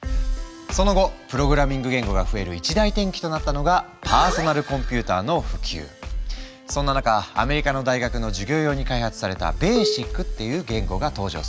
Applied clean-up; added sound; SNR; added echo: none; none; none; none.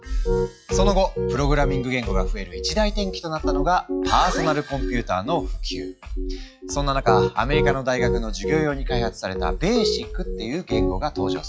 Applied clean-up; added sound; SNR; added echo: classical method log-MMSE.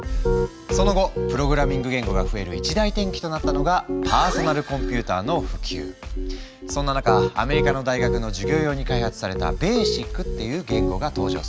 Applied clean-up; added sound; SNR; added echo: none; Piano; 4 dB; none.